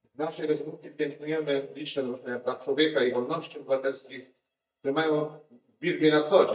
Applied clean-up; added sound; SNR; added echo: neural mask model DeepFilterNet 3.